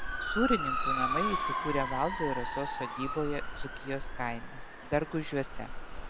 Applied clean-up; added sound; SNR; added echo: none; Water + Motor vehicle (road) / Siren; -1 dB; none.